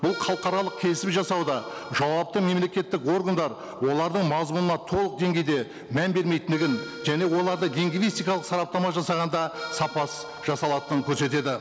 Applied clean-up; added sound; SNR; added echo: none; Accordion; 14 dB; none.